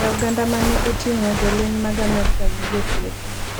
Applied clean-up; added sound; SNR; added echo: none; Walk, footsteps; -2 dB; none.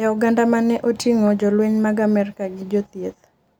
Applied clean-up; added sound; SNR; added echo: none; none; none; none.